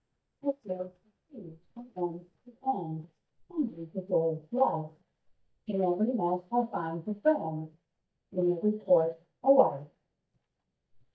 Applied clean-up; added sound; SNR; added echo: neural mask model DeepFilterNet 3.